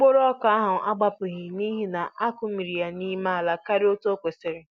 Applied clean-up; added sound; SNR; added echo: none; none; none; none.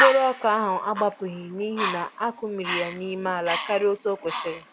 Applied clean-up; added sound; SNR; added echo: none; Bird; 5 dB; none.